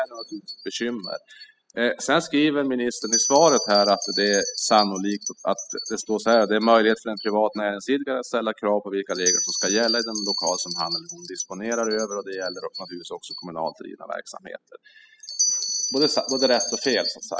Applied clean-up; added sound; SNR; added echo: classical method spectral subtraction.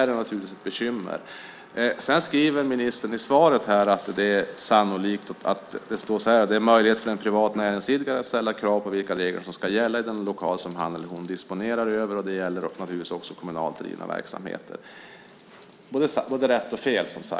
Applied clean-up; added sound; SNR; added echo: none; Bell; 5 dB; none.